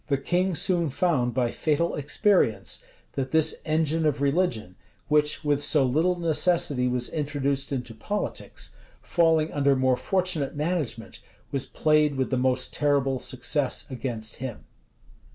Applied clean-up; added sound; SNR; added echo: none; none; none; none.